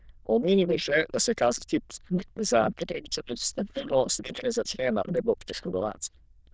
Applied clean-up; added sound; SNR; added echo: neural diffusion model UNIVERSE++.